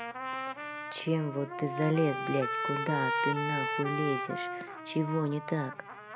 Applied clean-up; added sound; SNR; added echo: none; Trumpet; 3 dB; none.